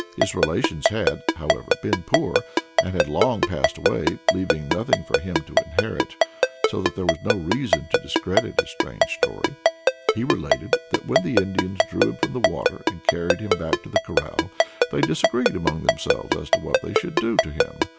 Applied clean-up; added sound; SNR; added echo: none; Ringtone; -4 dB; none.